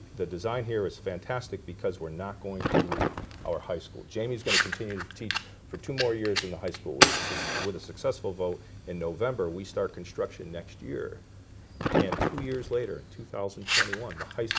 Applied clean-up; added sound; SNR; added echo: none; Fire; -1 dB; none.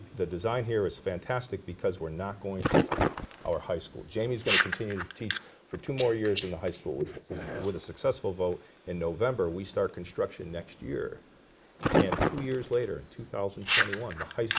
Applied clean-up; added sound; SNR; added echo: neural mask model Resemble Enhance denoiser.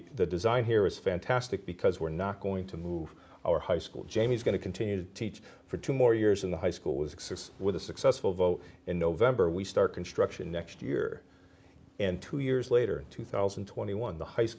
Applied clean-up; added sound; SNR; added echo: none; none; none; none.